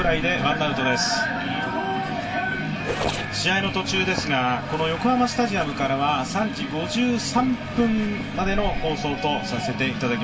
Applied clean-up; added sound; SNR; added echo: none; Zipper (clothing); 12 dB; reverberation time 0.2 s.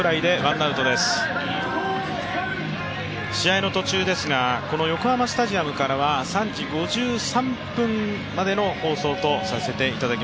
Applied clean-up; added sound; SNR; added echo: none; none; none; none.